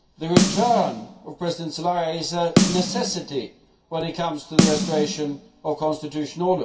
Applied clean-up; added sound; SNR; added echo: none; Snare drum; 0 dB; reverberation time 0.2 s.